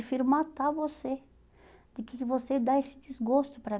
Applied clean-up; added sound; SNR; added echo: none; none; none; none.